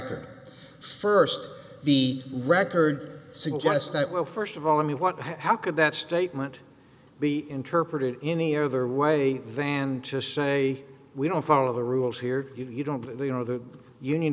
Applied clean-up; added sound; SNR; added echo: none; none; none; none.